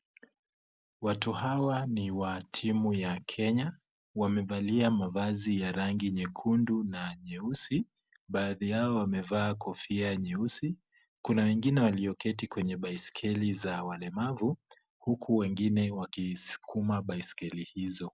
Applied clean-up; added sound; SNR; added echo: none; none; none; none.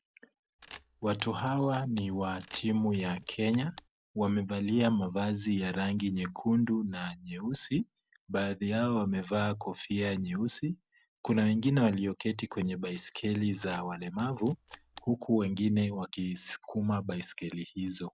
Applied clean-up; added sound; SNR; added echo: none; Camera; 20 dB; none.